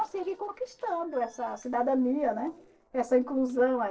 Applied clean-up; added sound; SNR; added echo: neural separator model SepFormer DNS4.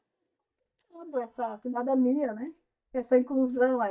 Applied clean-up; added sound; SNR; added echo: neural mask model DeepFilterNet 3.